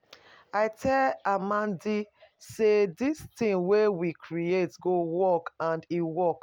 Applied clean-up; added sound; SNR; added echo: none; none; none; none.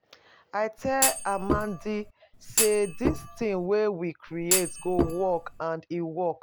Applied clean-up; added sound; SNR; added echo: none; Thump, thud; 1 dB; none.